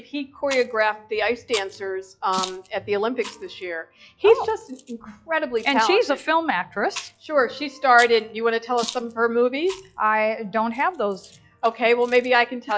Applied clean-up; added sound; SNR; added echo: classical method log-MMSE.